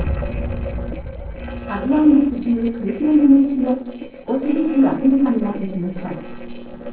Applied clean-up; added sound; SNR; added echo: neural separator model SepFormer DNS4.